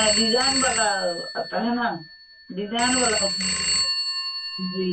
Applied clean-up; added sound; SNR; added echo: none; Telephone; -1 dB; reverberation time 0.1 s.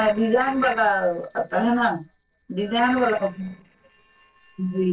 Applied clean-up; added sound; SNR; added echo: neural separator model SepFormer DNS4.